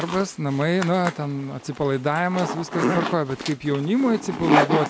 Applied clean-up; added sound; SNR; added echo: none; Zipper (clothing); 4 dB; none.